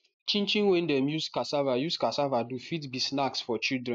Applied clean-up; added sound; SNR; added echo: neural mask model Resemble Enhance denoiser.